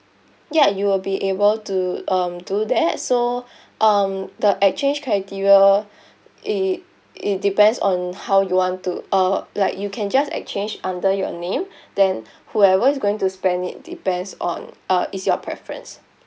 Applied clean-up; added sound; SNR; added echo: none; none; none; none.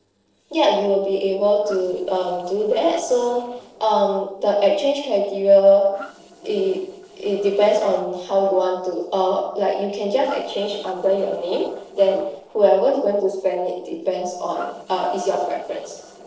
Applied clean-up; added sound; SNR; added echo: neural separator model SepFormer DNS4.